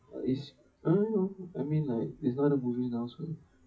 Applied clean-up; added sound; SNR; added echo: classical method WPE with log-MMSE.